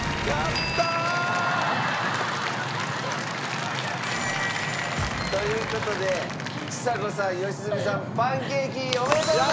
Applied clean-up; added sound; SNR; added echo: none; Wind / Ocean; 7 dB; none.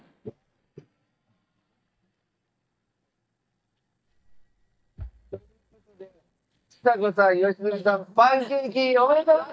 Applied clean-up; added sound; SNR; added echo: neural mask model DeepFilterNet 3.